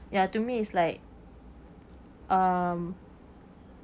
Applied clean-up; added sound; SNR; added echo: none; none; none; none.